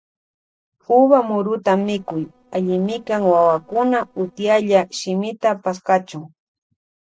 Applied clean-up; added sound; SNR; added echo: neural separator model SepFormer DNS4.